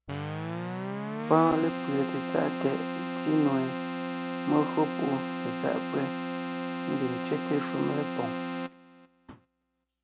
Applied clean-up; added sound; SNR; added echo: none; Keyboard (musical); 3 dB; none.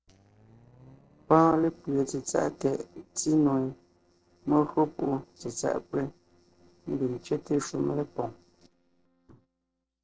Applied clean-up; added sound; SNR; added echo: neural separator model SepFormer DNS4.